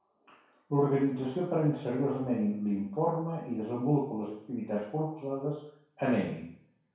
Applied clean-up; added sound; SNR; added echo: none; none; none; reverberation time 0.6 s.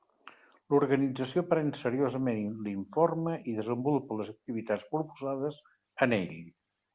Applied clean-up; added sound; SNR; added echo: none; none; none; none.